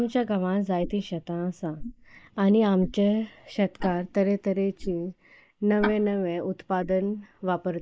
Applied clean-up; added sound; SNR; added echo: neural mask model Resemble Enhance denoiser.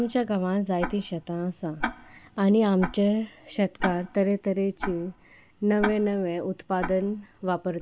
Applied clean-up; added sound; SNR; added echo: none; Tick-tock; 11 dB; none.